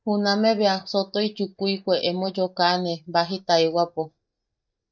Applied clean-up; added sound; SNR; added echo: neural mask model DeepFilterNet 3.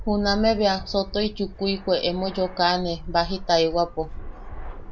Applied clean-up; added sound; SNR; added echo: none; Fixed-wing aircraft, airplane; 11 dB; none.